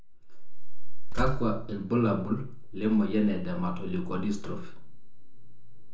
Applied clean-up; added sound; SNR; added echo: neural separator model SepFormer DNS4.